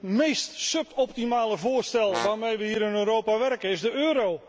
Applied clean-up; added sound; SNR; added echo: none; Brass instrument; 11 dB; none.